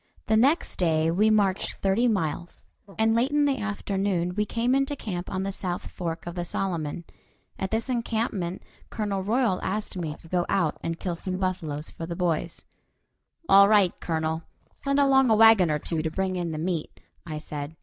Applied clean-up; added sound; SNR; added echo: neural mask model DeepFilterNet 3.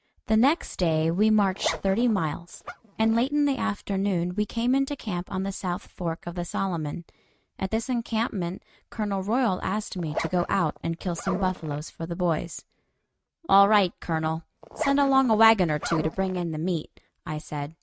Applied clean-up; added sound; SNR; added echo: neural mask model RNNoise.